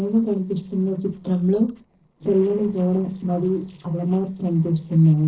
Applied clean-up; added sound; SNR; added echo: neural separator model SepFormer DNS4.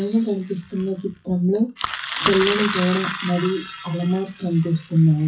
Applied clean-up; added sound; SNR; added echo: classical method WPE with log-MMSE.